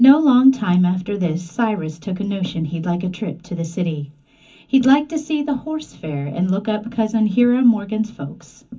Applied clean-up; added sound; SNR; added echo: none; none; none; reverberation time 0.3 s.